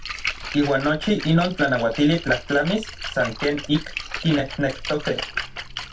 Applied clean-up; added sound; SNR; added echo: none; Splash, splatter; 9 dB; reverberation time 0.2 s.